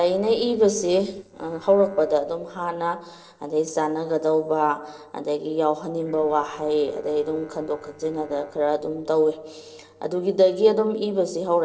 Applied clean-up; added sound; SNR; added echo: neural separator model SepFormer DNS4.